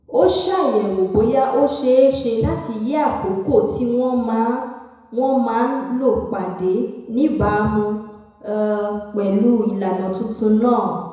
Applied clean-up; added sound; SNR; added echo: none; none; none; reverberation time 1.0 s.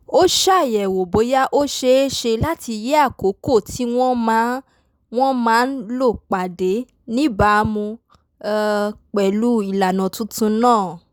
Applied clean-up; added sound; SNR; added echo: none; none; none; none.